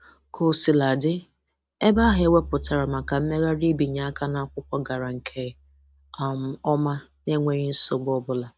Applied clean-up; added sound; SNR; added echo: none; Bowed string instrument; 16 dB; none.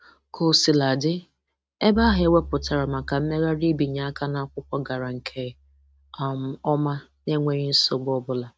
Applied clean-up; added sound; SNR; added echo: neural mask model RNNoise.